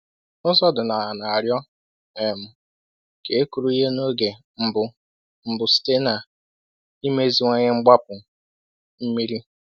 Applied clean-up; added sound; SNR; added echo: none; none; none; none.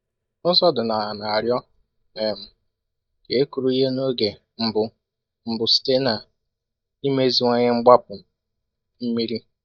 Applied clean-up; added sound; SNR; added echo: neural mask model DeepFilterNet 3.